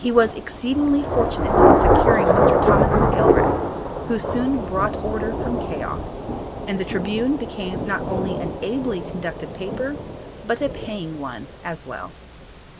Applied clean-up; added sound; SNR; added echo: none; Thunder / Rain; -4 dB; none.